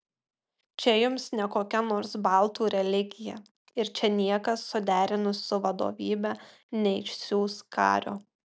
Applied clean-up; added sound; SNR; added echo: none; none; none; none.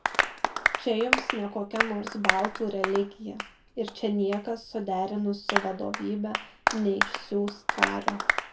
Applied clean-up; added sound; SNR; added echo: none; Applause; 0 dB; reverberation time 0.2 s.